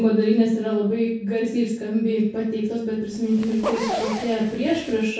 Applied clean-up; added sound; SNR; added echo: none; Zipper (clothing); 9 dB; reverberation time 0.5 s.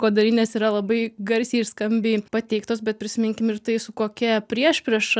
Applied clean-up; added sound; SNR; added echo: none; none; none; none.